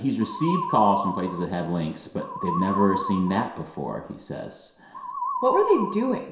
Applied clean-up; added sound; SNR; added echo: none; Musical instrument; 4 dB; reverberation time 0.7 s.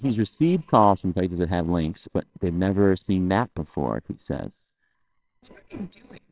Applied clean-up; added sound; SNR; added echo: neural separator model SepFormer WHAMR!.